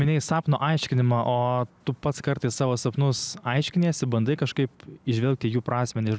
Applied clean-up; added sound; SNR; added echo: none; none; none; none.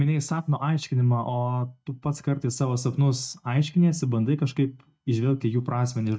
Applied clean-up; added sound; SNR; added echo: neural mask model DeepFilterNet 3.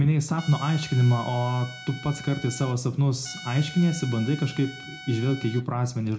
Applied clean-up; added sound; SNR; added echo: none; Trumpet; 16 dB; reverberation time 0.4 s.